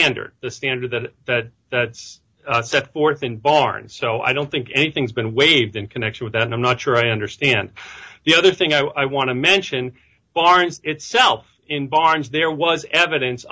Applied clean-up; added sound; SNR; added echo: none; none; none; none.